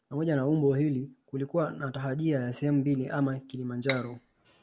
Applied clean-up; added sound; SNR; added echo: none; Cutlery, silverware; 7 dB; none.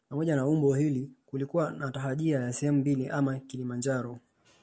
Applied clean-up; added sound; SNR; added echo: none; none; none; none.